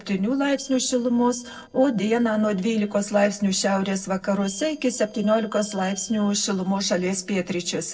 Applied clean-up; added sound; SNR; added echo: neural separator model SepFormer DNS4.